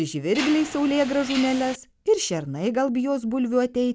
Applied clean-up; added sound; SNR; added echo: none; Mechanisms; 14 dB; none.